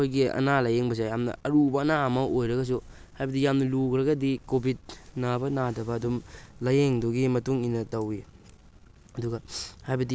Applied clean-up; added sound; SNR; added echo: none; none; none; none.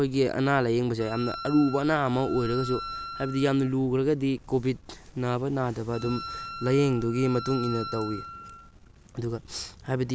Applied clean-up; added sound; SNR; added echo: none; Wind instrument, woodwind instrument; 12 dB; none.